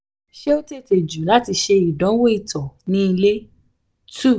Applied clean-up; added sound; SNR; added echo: none; none; none; none.